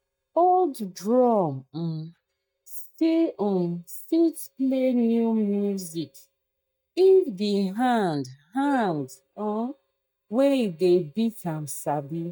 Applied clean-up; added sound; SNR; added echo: neural mask model DeepFilterNet 3.